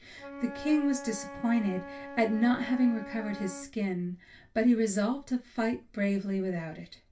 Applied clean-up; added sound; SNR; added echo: none; Wind instrument, woodwind instrument; 15 dB; reverberation time 0.2 s.